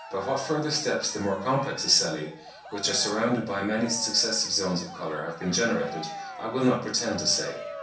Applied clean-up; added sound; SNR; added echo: none; Cheering; 14 dB; reverberation time 0.6 s.